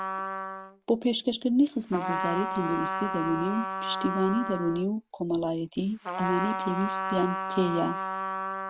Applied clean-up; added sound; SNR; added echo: none; Trumpet; 4 dB; none.